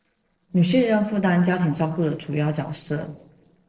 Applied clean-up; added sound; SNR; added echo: neural separator model SepFormer DNS4.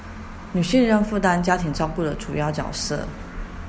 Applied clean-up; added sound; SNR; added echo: none; none; none; none.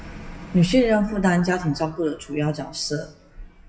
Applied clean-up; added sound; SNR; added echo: classical method WPE with log-MMSE.